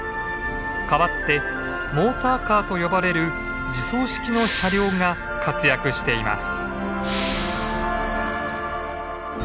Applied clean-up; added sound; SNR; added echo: none; Respiratory sounds; 4 dB; none.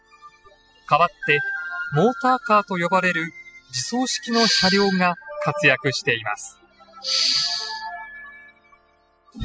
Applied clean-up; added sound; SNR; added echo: classical method spectral subtraction.